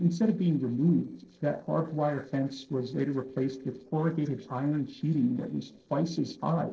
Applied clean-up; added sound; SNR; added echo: neural separator model SepFormer DNS4.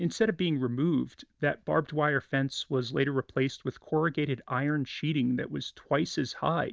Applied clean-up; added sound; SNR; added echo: none; none; none; none.